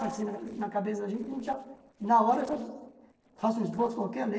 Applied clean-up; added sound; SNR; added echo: neural separator model SepFormer DNS4.